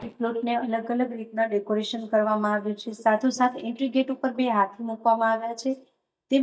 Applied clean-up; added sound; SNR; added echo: neural mask model DeepFilterNet 3.